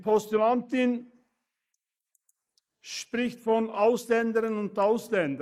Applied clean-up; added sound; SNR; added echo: neural mask model Resemble Enhance denoiser.